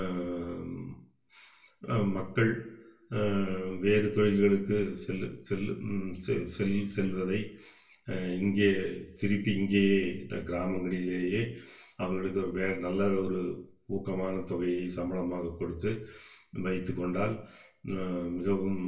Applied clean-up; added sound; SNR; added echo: none; none; none; reverberation time 0.3 s.